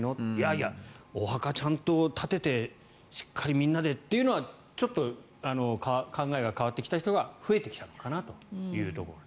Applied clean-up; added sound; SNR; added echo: none; none; none; none.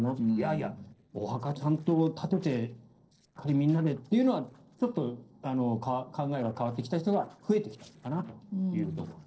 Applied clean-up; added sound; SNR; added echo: neural separator model SepFormer DNS4.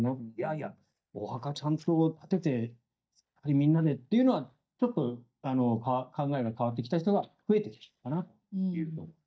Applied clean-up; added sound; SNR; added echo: neural mask model DeepFilterNet 3.